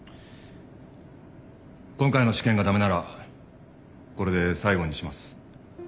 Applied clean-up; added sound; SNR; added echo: none; none; none; none.